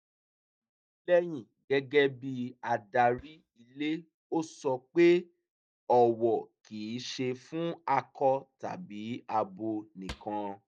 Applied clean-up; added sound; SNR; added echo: neural mask model DeepFilterNet 3.